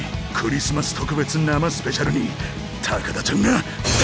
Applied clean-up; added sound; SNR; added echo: none; none; none; none.